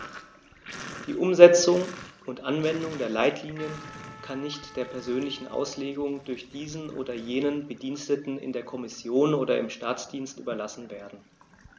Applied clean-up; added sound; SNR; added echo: none; Sink (filling or washing) + Trumpet; 19 dB; none.